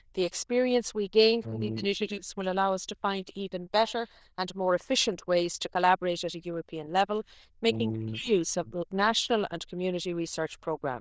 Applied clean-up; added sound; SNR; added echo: neural diffusion model UNIVERSE++.